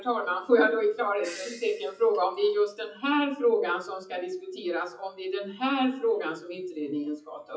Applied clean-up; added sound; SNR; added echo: classical method WPE with log-MMSE.